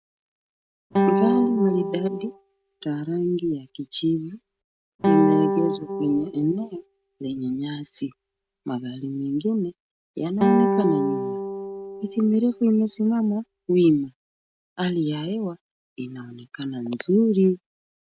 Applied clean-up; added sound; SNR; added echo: neural mask model RNNoise.